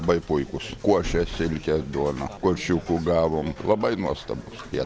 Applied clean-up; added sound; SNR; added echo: none; none; none; none.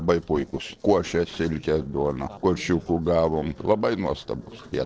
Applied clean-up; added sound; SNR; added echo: neural separator model SepFormer DNS4.